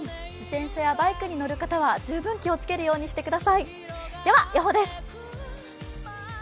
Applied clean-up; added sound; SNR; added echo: none; none; none; none.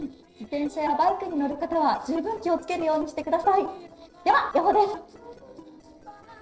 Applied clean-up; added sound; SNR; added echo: neural separator model SepFormer DNS4.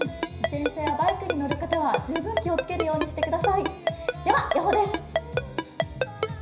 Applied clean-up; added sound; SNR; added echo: none; Ringtone; 3 dB; reverberation time 0.5 s.